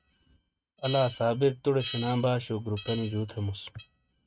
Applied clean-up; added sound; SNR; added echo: neural mask model RNNoise.